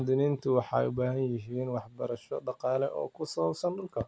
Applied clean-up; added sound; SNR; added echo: none; none; none; none.